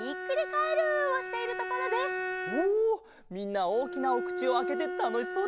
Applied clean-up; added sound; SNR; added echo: none; Bowed string instrument; 5 dB; none.